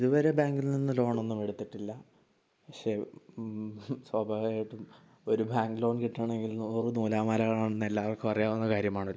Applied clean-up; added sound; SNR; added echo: neural mask model Resemble Enhance denoiser.